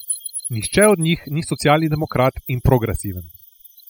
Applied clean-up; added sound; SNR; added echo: classical method spectral subtraction.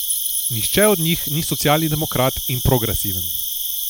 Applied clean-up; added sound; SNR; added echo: none; Cricket; 3 dB; none.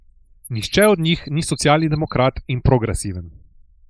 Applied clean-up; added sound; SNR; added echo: neural mask model Resemble Enhance denoiser.